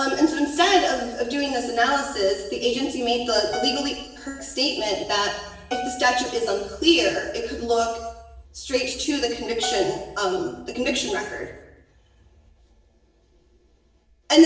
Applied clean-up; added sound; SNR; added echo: none; Piano; 12 dB; reverberation time 0.9 s.